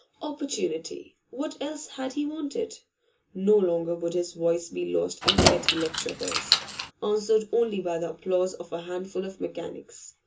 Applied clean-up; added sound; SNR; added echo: none; Keys jangling; -3 dB; reverberation time 0.2 s.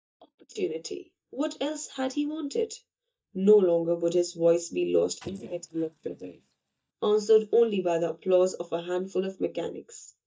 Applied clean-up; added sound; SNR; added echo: neural mask model DeepFilterNet 3.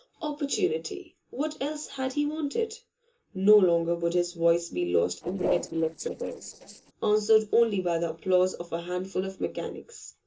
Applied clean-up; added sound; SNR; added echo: neural separator model SepFormer DNS4.